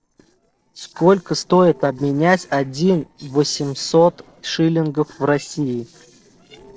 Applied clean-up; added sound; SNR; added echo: neural separator model SepFormer DNS4.